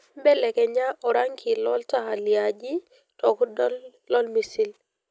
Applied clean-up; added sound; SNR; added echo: none; none; none; none.